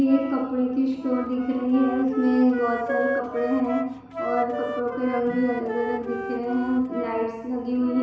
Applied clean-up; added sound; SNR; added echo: none; Wind instrument, woodwind instrument; 8 dB; reverberation time 1.0 s.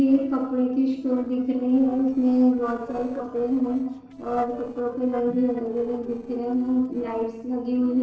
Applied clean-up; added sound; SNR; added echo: neural separator model SepFormer DNS4.